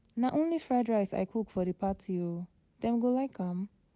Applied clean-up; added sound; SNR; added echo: none; none; none; none.